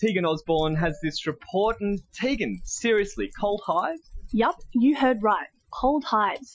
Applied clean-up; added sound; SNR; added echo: classical method Wiener filter.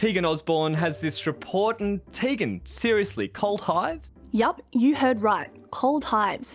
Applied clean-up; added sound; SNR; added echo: none; none; none; none.